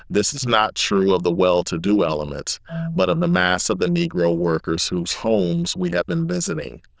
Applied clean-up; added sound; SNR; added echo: neural diffusion model UNIVERSE++.